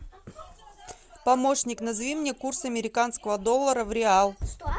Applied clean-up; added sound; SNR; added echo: none; none; none; none.